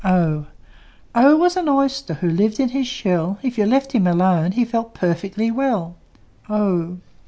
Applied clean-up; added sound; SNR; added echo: none; none; none; none.